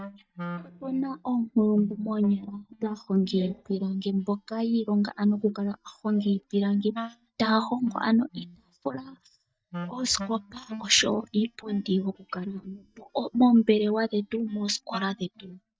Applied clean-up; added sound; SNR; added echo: neural mask model DeepFilterNet 3.